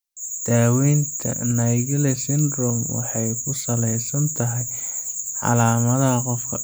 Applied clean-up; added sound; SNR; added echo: none; none; none; none.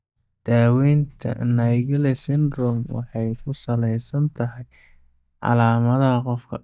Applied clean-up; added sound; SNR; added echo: neural mask model DeepFilterNet 3.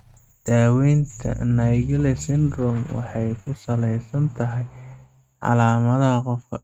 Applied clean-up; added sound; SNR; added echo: neural mask model RNNoise.